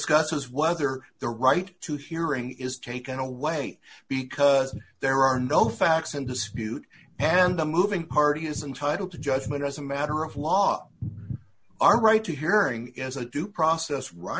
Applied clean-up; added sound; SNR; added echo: none; Bass guitar; 13 dB; none.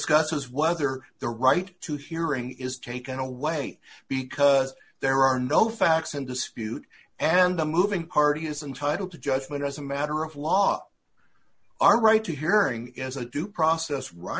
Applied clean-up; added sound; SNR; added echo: none; none; none; none.